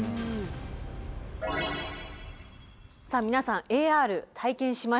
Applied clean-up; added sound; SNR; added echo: none; none; none; none.